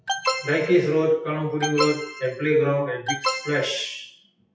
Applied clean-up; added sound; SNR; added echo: classical method WPE with log-MMSE.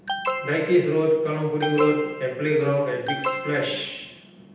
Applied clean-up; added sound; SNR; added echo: none; Alarm; 7 dB; reverberation time 0.9 s.